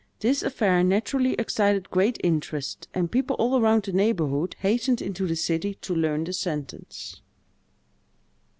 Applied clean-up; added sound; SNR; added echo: none; none; none; none.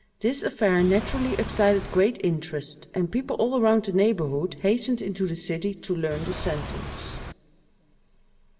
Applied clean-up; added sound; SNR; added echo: none; Engine / Car; 8 dB; reverberation time 1.9 s.